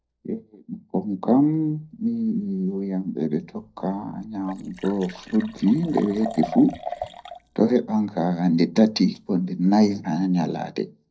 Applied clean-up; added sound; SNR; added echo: neural separator model SepFormer DNS4.